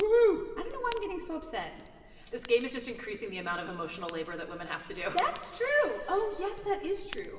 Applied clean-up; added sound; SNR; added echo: none; Fire; 19 dB; reverberation time 2.7 s.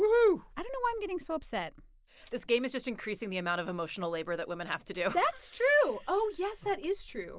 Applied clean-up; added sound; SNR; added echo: none; none; none; none.